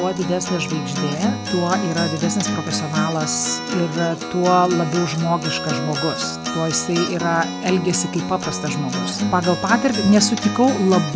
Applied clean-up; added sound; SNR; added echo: none; Acoustic guitar; 4 dB; none.